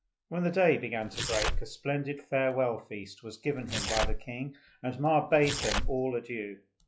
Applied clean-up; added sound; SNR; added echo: classical method log-MMSE.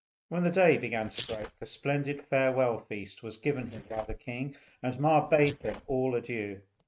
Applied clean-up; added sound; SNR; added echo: neural mask model RNNoise.